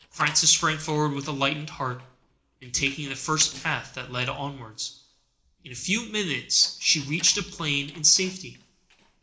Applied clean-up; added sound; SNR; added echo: neural separator model SepFormer DNS4.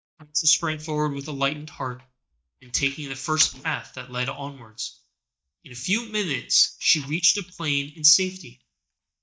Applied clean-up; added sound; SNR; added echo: neural mask model DeepFilterNet 3.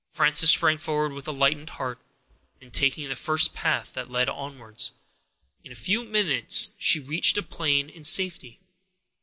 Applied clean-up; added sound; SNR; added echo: none; none; none; none.